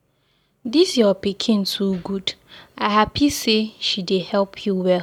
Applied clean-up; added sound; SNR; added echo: none; none; none; none.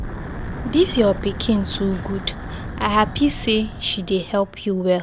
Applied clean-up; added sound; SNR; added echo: none; Wind / Breathing; 9 dB; none.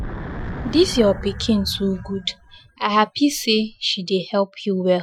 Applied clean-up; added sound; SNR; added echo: classical method Wiener filter.